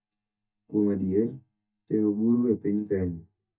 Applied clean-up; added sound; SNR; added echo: neural mask model DeepFilterNet 3.